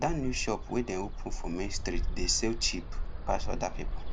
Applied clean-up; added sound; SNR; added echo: none; Bird; -1 dB; none.